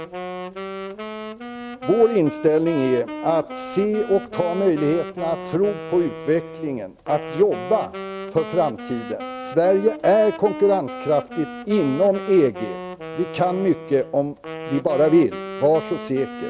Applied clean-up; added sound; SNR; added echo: none; Wind instrument, woodwind instrument; 11 dB; none.